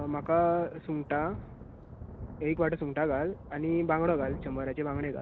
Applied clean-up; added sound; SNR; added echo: none; Thunder / Rain; 12 dB; none.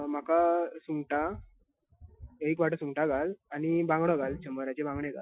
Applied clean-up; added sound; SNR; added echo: classical method Wiener filter.